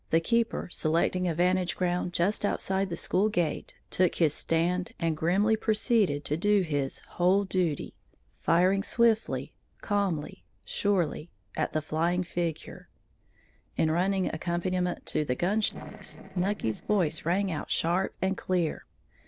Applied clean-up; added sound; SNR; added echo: neural separator model SepFormer DNS4.